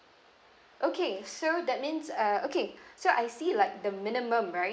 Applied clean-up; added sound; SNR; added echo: none; none; none; none.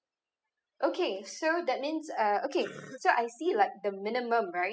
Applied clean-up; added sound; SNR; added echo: classical method spectral subtraction.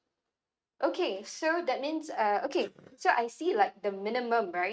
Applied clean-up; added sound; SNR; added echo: neural mask model RNNoise.